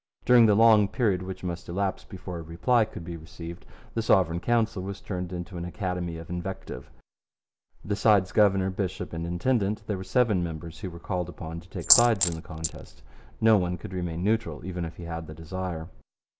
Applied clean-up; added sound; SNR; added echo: neural mask model Resemble Enhance denoiser.